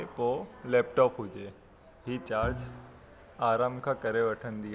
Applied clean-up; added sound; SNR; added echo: none; Bowed string instrument; 10 dB; none.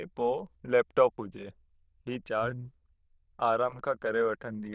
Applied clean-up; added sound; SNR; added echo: neural diffusion model UNIVERSE++.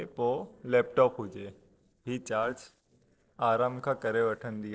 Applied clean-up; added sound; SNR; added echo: neural separator model SepFormer DNS4.